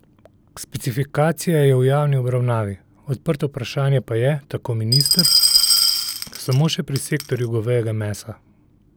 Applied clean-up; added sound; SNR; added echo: none; Glass; -2 dB; none.